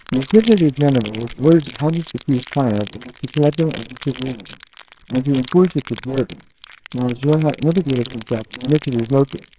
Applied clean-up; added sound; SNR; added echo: neural separator model SepFormer WHAMR!.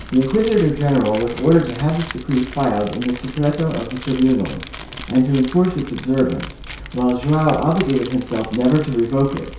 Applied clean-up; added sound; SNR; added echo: none; Crumpling, crinkling; 15 dB; reverberation time 0.6 s.